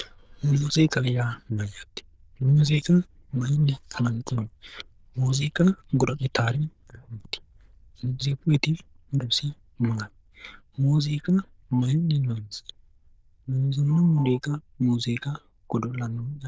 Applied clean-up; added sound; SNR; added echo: neural diffusion model UNIVERSE++.